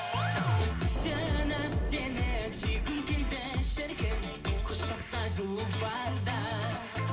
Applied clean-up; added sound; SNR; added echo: none; Explosion; 10 dB; reverberation time 0.6 s.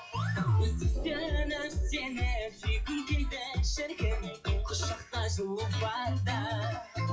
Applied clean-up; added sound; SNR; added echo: classical method WPE with log-MMSE.